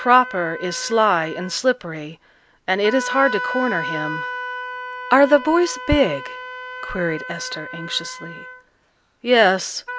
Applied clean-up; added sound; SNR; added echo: none; Wind instrument, woodwind instrument; 10 dB; none.